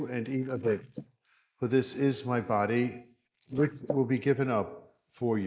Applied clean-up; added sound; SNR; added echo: neural mask model Resemble Enhance denoiser.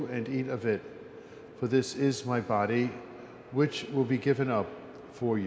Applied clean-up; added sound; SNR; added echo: none; none; none; none.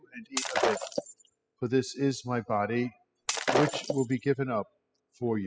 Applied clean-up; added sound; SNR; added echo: classical method spectral subtraction.